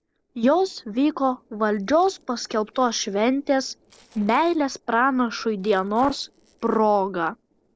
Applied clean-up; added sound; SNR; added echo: neural separator model SepFormer DNS4.